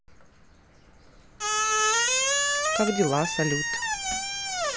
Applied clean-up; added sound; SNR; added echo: none; Squeak; -4 dB; none.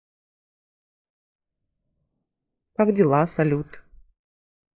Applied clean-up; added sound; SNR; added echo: neural mask model Resemble Enhance denoiser.